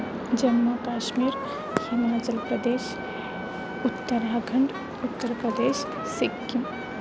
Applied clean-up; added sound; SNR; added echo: none; Wind instrument, woodwind instrument; 12 dB; none.